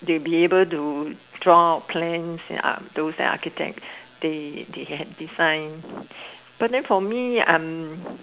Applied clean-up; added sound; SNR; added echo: none; none; none; none.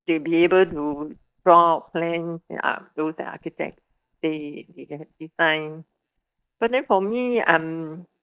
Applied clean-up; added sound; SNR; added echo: neural mask model DeepFilterNet 3.